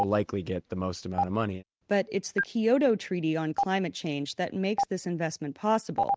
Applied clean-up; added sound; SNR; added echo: neural mask model RNNoise.